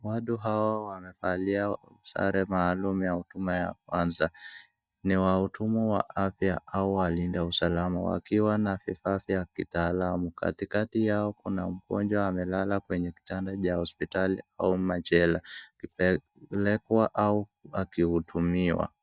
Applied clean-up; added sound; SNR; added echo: neural mask model DeepFilterNet 3.